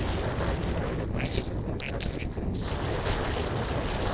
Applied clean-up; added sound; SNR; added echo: neural separator model SepFormer DNS4.